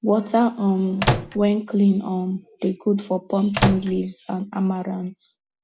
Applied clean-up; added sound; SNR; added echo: none; Microwave oven; 1 dB; none.